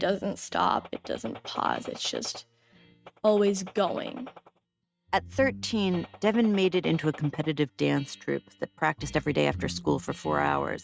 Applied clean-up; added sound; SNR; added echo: neural mask model RNNoise.